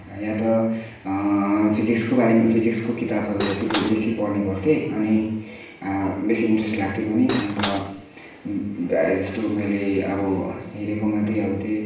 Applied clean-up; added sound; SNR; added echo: none; Cutlery, silverware / Dishes, pots, and pans; 5 dB; reverberation time 0.6 s.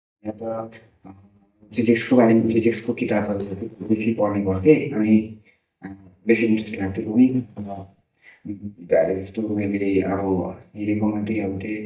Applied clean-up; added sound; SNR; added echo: neural mask model DeepFilterNet 3.